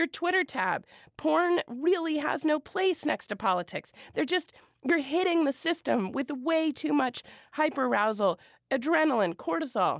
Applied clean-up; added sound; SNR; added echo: none; none; none; none.